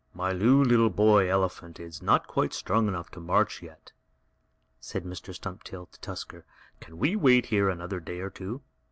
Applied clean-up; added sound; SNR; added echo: none; none; none; none.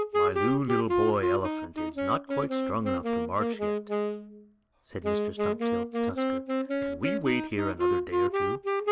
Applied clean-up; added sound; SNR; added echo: none; Wind instrument, woodwind instrument; -4 dB; none.